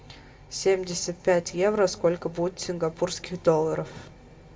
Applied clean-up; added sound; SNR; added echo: none; none; none; reverberation time 1.0 s.